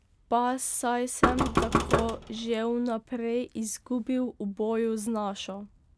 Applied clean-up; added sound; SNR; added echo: none; Knock; -1 dB; none.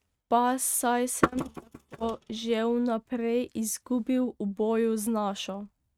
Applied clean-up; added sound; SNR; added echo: neural mask model RNNoise.